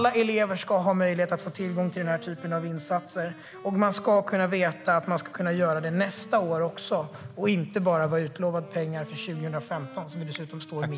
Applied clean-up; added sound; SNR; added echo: none; Wind instrument, woodwind instrument; 20 dB; none.